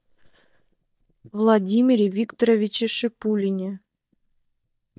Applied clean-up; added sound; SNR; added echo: neural mask model DeepFilterNet 3.